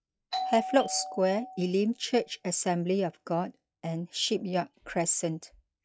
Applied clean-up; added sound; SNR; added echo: classical method log-MMSE.